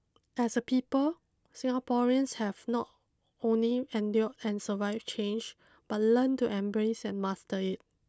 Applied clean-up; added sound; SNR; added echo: none; none; none; none.